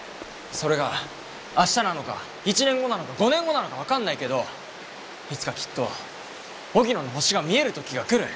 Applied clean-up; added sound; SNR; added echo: none; none; none; none.